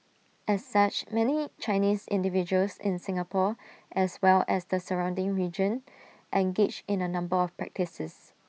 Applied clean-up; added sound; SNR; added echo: none; none; none; none.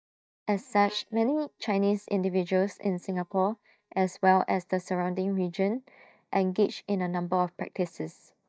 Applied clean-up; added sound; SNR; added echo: neural mask model DeepFilterNet 3.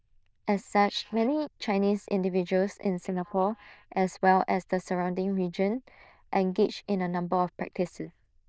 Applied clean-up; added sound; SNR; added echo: neural diffusion model UNIVERSE++.